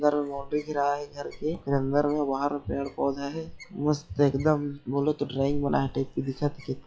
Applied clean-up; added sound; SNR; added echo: classical method log-MMSE.